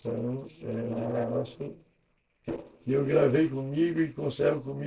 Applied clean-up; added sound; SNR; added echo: neural separator model SepFormer DNS4.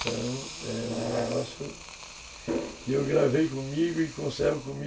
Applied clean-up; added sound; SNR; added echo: none; Hiss; 13 dB; reverberation time 0.2 s.